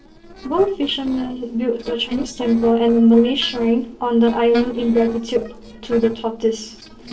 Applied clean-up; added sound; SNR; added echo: neural separator model SepFormer DNS4.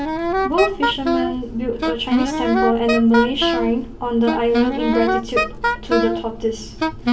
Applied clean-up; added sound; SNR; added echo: none; Wind instrument, woodwind instrument; 1 dB; reverberation time 0.1 s.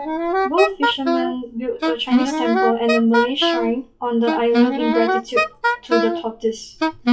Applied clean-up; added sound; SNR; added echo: classical method WPE with log-MMSE.